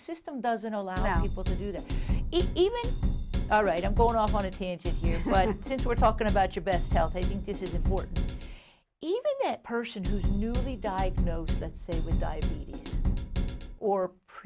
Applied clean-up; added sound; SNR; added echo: none; Drum kit; -2 dB; none.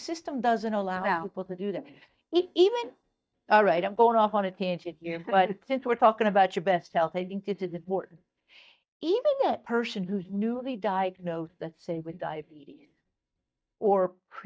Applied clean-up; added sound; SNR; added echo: neural mask model DeepFilterNet 3.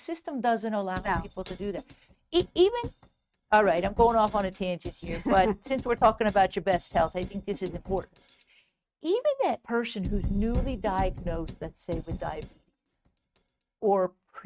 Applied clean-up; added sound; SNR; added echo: neural mask model RNNoise.